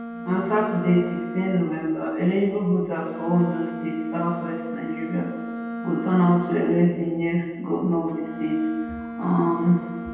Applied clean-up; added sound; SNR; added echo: none; Bowed string instrument; 10 dB; reverberation time 1.1 s.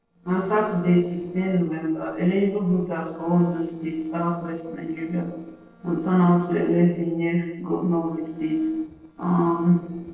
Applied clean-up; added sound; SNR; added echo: neural separator model SepFormer DNS4.